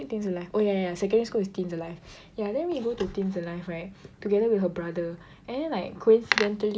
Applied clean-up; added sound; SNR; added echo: none; none; none; none.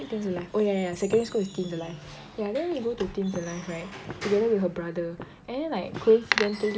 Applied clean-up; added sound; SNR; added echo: none; Walk, footsteps + Squeak / Wood; 16 dB; none.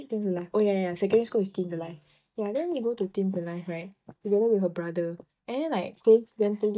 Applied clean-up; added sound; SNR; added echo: neural mask model DeepFilterNet 3.